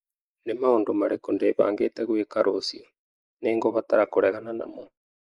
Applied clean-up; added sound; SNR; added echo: neural mask model Resemble Enhance denoiser.